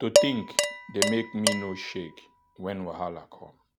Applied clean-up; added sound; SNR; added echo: none; Dishes, pots, and pans; -3 dB; none.